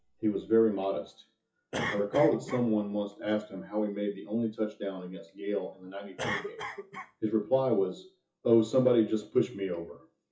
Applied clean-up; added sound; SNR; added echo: classical method WPE with log-MMSE.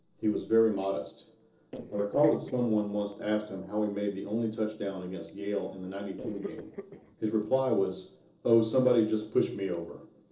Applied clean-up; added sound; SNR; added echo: neural separator model SepFormer DNS4.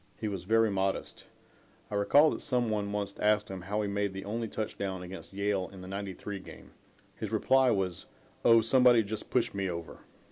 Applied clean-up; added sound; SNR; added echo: none; none; none; none.